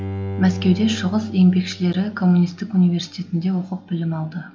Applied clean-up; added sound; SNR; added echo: none; Bowed string instrument; 13 dB; none.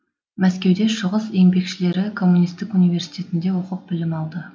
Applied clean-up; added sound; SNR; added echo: none; none; none; none.